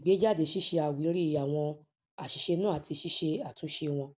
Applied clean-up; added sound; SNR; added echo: none; none; none; none.